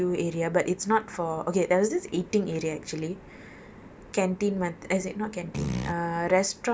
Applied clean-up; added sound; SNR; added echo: none; Fart; 5 dB; none.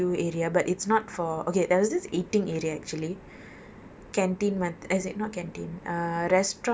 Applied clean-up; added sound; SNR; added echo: none; none; none; none.